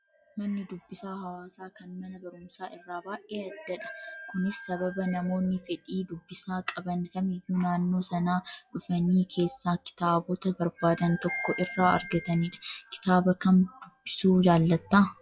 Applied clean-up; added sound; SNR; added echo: classical method log-MMSE.